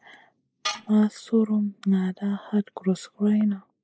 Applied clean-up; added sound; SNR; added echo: neural mask model Resemble Enhance denoiser.